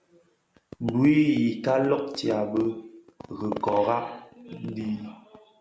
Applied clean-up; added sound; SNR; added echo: none; none; none; none.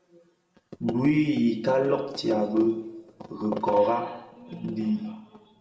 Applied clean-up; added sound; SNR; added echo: none; none; none; reverberation time 1.3 s.